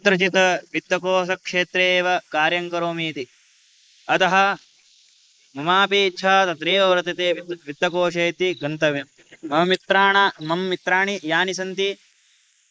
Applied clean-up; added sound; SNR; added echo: neural mask model Resemble Enhance denoiser.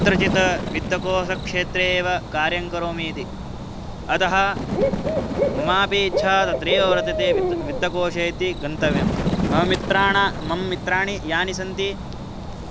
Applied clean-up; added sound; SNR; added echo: none; Bird + Cricket / Bird; 2 dB; none.